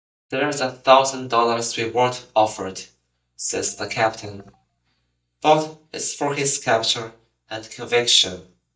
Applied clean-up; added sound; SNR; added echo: neural mask model DeepFilterNet 3.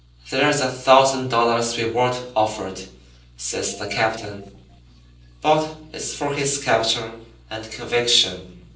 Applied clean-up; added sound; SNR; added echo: neural separator model SepFormer DNS4.